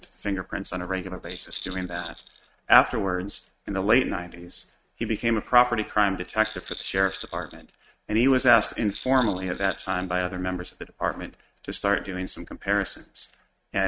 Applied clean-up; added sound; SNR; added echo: neural mask model RNNoise.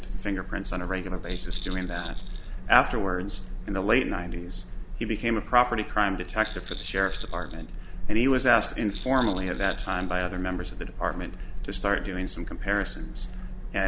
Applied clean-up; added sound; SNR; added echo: none; Rattle; 19 dB; none.